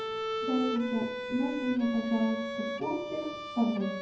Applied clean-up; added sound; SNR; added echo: none; Bowed string instrument; 5 dB; reverberation time 0.9 s.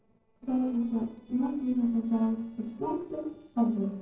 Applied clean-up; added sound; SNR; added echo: neural separator model SepFormer DNS4.